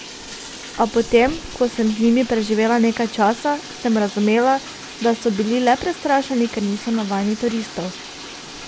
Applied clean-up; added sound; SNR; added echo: none; Bathtub (filling or washing); 15 dB; none.